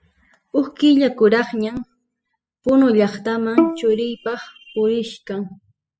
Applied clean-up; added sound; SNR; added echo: classical method spectral subtraction.